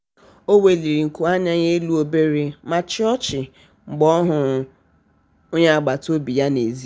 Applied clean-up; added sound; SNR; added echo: none; none; none; none.